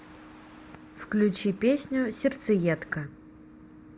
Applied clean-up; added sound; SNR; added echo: none; none; none; none.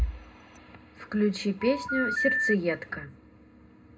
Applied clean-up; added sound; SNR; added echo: none; Telephone; 1 dB; reverberation time 0.2 s.